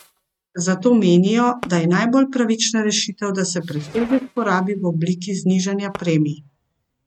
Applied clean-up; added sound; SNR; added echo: neural mask model RNNoise.